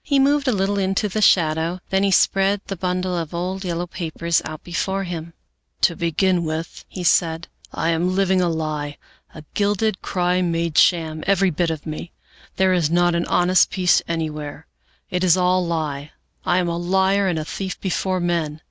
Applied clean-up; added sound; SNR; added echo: none; none; none; none.